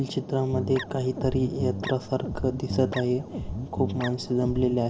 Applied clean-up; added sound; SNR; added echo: none; Guitar; 7 dB; reverberation time 2.1 s.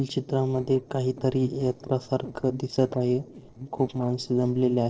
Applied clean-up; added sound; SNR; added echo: neural separator model SepFormer DNS4.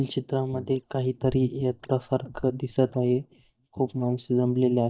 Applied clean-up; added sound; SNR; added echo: neural mask model DeepFilterNet 3.